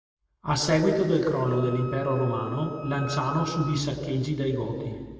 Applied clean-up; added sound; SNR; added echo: none; Wind instrument, woodwind instrument; 14 dB; reverberation time 2.0 s.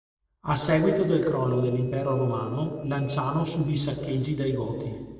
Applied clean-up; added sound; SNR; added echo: neural separator model SepFormer DNS4.